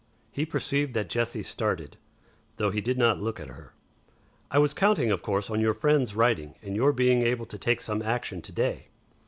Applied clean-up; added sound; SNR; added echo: none; none; none; none.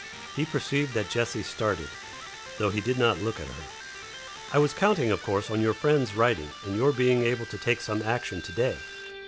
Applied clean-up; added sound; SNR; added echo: none; Electric guitar + Domestic sounds, home sounds; 13 dB; none.